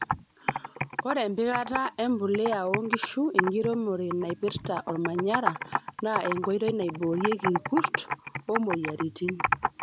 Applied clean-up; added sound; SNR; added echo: none; Computer keyboard; 4 dB; none.